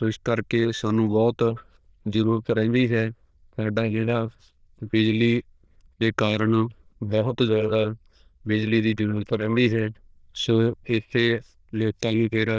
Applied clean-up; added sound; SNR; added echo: neural diffusion model UNIVERSE++.